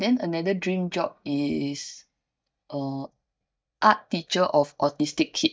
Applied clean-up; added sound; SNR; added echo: neural mask model DeepFilterNet 3.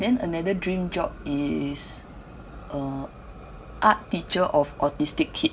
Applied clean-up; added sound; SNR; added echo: none; Fire; 19 dB; none.